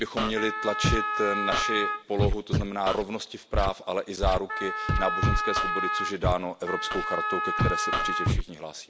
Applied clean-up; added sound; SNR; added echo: none; Scratching (performance technique) + Wind instrument, woodwind instrument; -2 dB; none.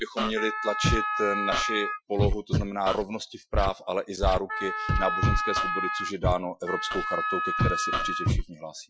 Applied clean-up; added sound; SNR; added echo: classical method Wiener filter.